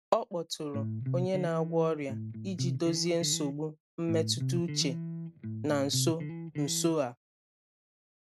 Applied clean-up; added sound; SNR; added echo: none; Electric guitar; 3 dB; none.